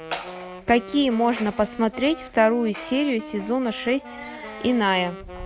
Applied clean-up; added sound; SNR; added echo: none; Wind instrument, woodwind instrument; 15 dB; none.